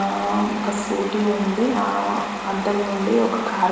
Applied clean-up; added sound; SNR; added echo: none; Stream; 15 dB; reverberation time 1.0 s.